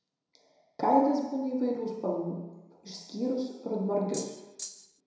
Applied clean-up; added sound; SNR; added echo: none; Rattle (instrument); 12 dB; reverberation time 1.0 s.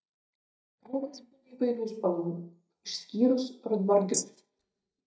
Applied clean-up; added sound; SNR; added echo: neural mask model DeepFilterNet 3.